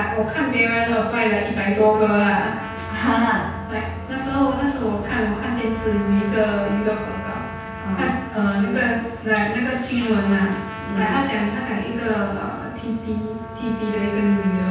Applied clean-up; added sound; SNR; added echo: none; Trumpet; 14 dB; reverberation time 0.9 s.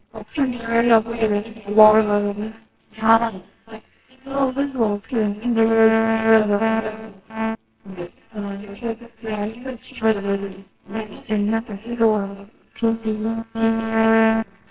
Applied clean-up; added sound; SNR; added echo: neural separator model SepFormer WHAMR!.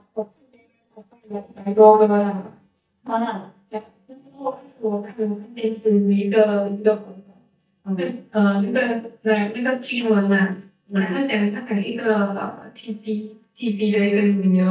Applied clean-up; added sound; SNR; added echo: neural mask model DeepFilterNet 3.